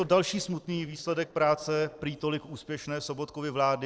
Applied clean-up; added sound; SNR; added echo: neural separator model SepFormer DNS4.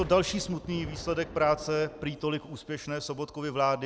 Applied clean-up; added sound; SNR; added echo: none; Explosion; 16 dB; none.